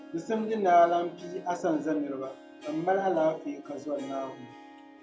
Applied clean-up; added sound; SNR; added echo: none; Harp; 18 dB; none.